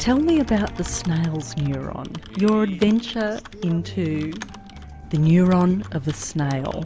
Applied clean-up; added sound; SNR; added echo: none; Typing; 19 dB; none.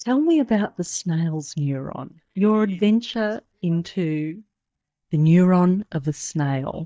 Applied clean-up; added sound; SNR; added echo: neural mask model DeepFilterNet 3.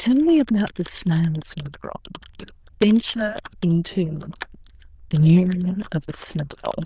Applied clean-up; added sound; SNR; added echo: neural diffusion model UNIVERSE++.